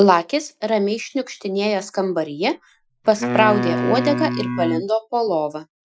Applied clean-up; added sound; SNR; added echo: classical method Wiener filter.